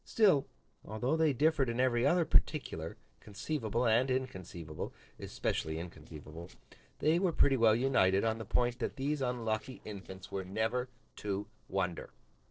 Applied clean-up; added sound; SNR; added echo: neural separator model SepFormer DNS4.